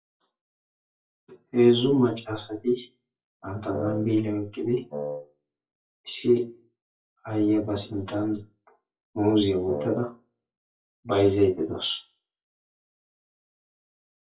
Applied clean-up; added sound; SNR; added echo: classical method WPE with log-MMSE.